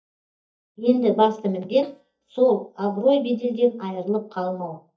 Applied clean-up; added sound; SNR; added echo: neural mask model DeepFilterNet 3.